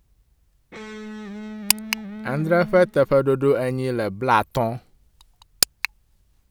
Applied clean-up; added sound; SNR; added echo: none; Electric guitar; 12 dB; none.